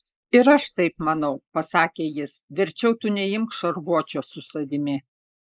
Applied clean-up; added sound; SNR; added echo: neural mask model Resemble Enhance denoiser.